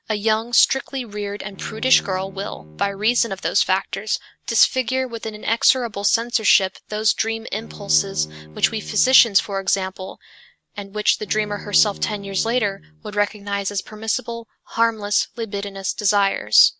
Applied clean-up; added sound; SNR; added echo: none; Bowed string instrument; 19 dB; none.